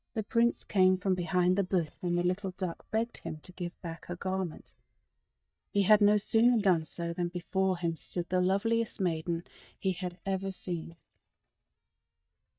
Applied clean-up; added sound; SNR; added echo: neural mask model DeepFilterNet 3.